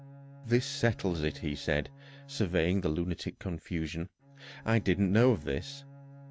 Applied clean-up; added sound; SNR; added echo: none; Bowed string instrument; 20 dB; none.